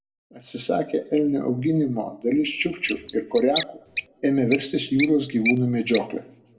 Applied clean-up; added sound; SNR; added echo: none; Bird; 8 dB; reverberation time 0.6 s.